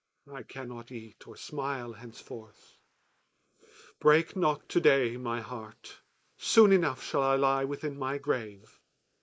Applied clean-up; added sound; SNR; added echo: neural mask model Resemble Enhance denoiser.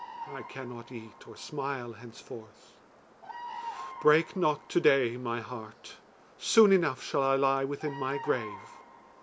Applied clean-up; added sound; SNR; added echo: none; Bird vocalization, bird call, bird song; 16 dB; none.